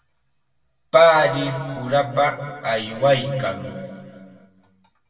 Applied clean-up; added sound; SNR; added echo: none; none; none; reverberation time 2.0 s.